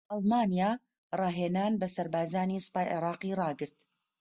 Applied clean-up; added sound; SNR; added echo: none; none; none; none.